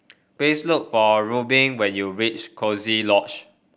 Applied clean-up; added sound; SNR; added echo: none; none; none; none.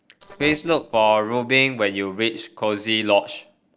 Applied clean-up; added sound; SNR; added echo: neural separator model SepFormer DNS4.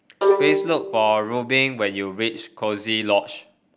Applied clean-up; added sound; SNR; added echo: none; Bowed string instrument; 3 dB; none.